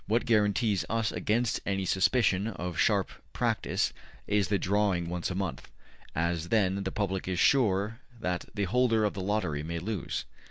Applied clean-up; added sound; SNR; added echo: none; none; none; none.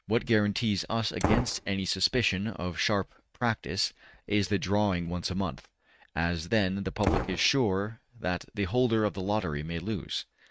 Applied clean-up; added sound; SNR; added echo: neural mask model RNNoise.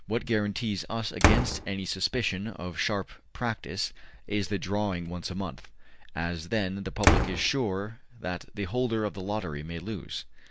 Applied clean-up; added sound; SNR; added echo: none; Slam; 0 dB; none.